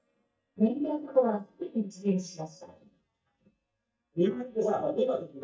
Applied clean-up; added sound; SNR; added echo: neural mask model DeepFilterNet 3.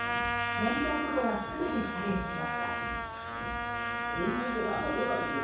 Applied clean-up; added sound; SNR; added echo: none; Trumpet; 0 dB; reverberation time 0.7 s.